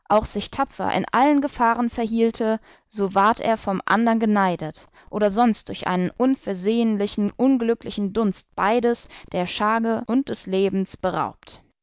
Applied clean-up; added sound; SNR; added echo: none; none; none; none.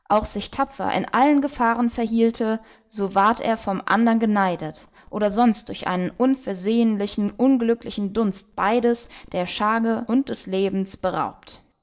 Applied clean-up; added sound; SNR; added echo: none; none; none; reverberation time 0.4 s.